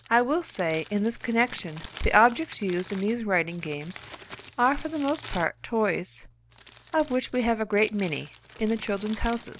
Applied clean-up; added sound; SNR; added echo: none; Crumpling, crinkling; 18 dB; none.